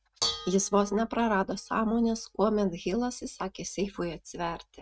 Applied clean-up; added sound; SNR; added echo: neural mask model RNNoise.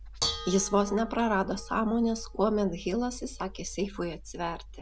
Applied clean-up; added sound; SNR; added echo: none; Dishes, pots, and pans / Bell; 11 dB; none.